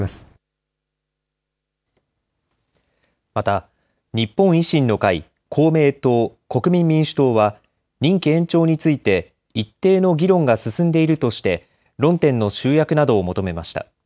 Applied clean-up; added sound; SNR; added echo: none; none; none; none.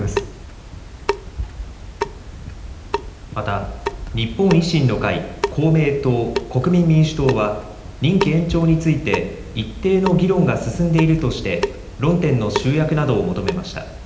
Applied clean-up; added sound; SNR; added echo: none; Drip / Sink (filling or washing) / Water tap, faucet; 9 dB; reverberation time 0.9 s.